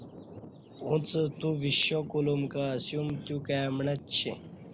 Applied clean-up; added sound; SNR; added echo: none; Thunder; 15 dB; none.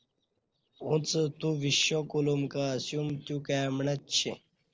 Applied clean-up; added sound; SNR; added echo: neural separator model SepFormer DNS4.